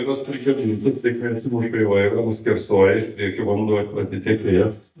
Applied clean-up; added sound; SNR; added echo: neural mask model DeepFilterNet 3.